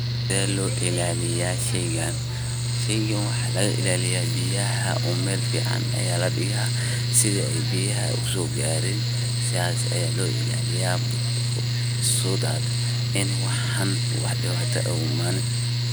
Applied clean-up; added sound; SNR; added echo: none; Mechanical fan; -5 dB; none.